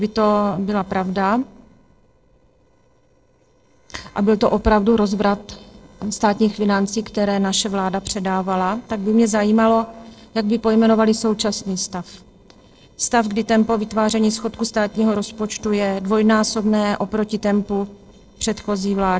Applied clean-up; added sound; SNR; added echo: neural separator model SepFormer DNS4.